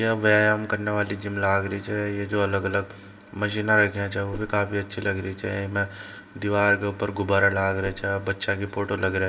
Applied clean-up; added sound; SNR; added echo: none; Whoosh, swoosh, swish; 14 dB; reverberation time 1.3 s.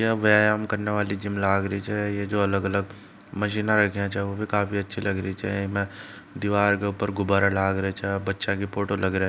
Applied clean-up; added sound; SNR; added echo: none; none; none; none.